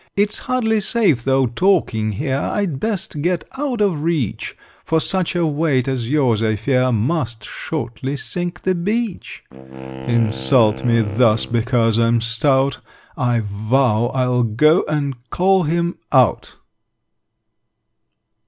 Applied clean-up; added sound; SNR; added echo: none; Wind instrument, woodwind instrument; 14 dB; none.